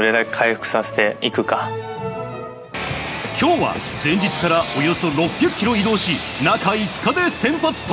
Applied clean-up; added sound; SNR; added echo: none; none; none; none.